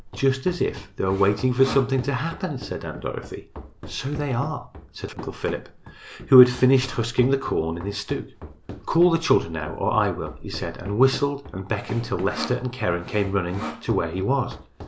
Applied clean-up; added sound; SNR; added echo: none; Run + Sawing; 15 dB; none.